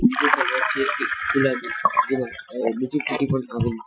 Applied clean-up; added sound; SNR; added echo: classical method Wiener filter.